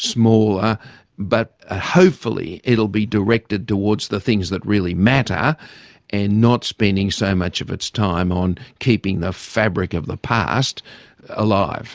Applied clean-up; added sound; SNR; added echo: none; none; none; none.